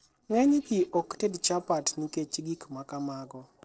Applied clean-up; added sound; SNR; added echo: neural separator model SepFormer DNS4.